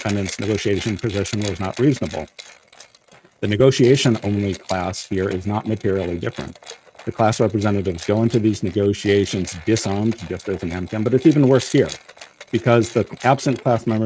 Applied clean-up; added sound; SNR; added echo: neural mask model RNNoise.